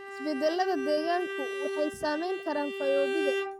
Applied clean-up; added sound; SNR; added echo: neural mask model RNNoise.